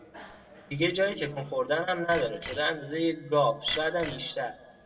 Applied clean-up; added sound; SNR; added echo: none; Bicycle bell; 16 dB; reverberation time 0.9 s.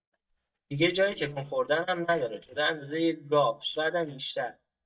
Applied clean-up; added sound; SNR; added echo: neural mask model DeepFilterNet 3.